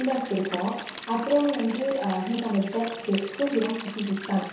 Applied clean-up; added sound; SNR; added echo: none; Stream; 12 dB; reverberation time 0.7 s.